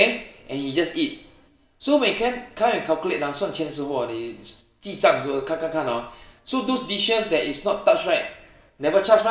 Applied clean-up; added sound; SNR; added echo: none; none; none; reverberation time 0.5 s.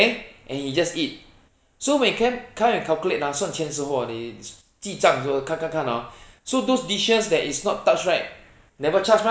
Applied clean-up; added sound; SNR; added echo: none; none; none; none.